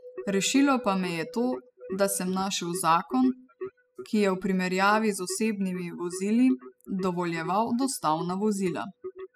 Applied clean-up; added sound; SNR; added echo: classical method spectral subtraction.